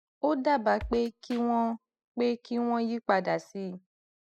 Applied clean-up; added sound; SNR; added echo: classical method spectral subtraction.